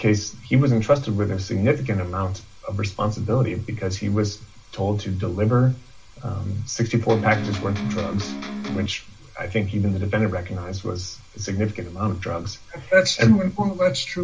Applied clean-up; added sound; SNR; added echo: none; Electric guitar; 6 dB; reverberation time 0.2 s.